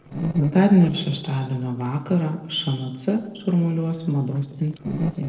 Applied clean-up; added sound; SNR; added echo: neural separator model SepFormer DNS4.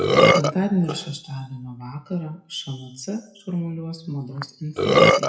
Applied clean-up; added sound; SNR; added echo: classical method WPE with log-MMSE.